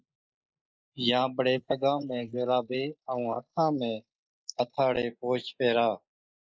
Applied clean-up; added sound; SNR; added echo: neural mask model Resemble Enhance denoiser.